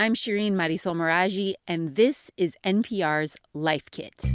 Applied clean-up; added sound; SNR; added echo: none; none; none; none.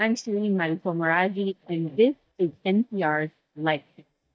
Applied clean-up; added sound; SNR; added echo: neural mask model DeepFilterNet 3.